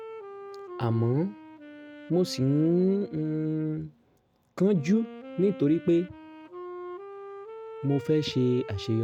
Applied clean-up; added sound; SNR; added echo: none; Wind instrument, woodwind instrument; 14 dB; none.